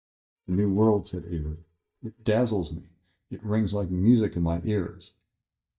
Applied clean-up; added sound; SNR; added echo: neural mask model DeepFilterNet 3.